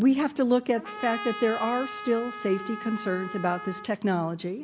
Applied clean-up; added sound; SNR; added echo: none; Trumpet; 11 dB; none.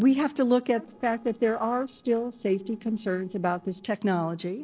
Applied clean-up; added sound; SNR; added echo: neural separator model SepFormer DNS4.